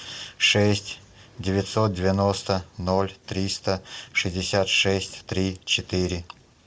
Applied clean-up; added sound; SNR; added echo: none; none; none; none.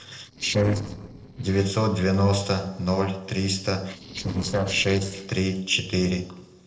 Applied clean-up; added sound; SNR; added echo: neural separator model SepFormer DNS4.